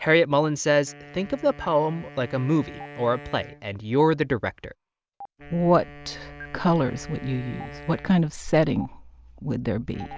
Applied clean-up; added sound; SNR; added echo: none; Stream + Wind instrument, woodwind instrument; 19 dB; none.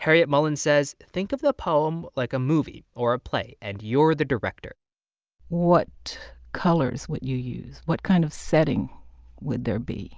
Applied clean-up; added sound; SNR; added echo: none; none; none; none.